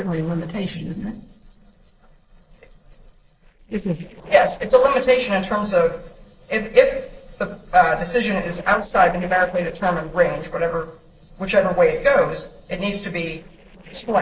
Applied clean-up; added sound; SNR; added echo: neural separator model SepFormer DNS4.